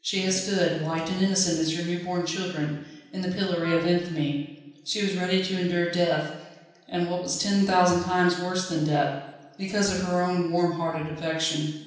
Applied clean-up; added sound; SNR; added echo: none; Wind instrument, woodwind instrument; 15 dB; reverberation time 0.9 s.